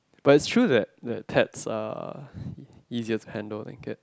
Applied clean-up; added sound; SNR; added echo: none; none; none; none.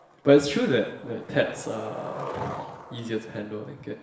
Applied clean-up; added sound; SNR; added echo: none; Skateboard; 13 dB; reverberation time 0.8 s.